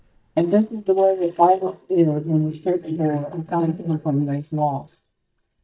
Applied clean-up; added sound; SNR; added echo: neural mask model DeepFilterNet 3.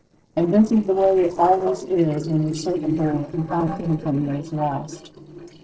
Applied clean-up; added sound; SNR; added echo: neural separator model SepFormer DNS4.